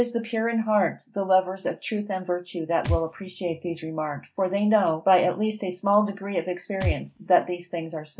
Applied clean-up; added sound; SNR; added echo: none; Thump, thud; 12 dB; none.